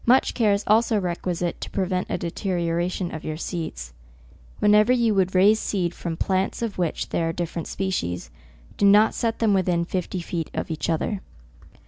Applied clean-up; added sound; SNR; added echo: none; none; none; none.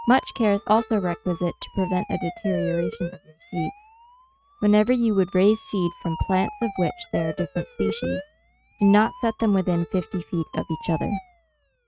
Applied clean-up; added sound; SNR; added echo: neural mask model RNNoise.